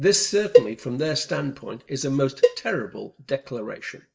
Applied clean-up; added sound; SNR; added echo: neural mask model DeepFilterNet 3.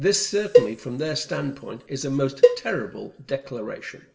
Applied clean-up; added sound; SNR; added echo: none; Cowbell; -4 dB; reverberation time 1.1 s.